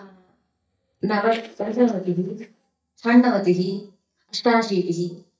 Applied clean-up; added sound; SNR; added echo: neural mask model DeepFilterNet 3.